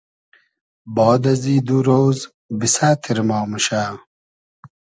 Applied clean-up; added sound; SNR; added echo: none; none; none; none.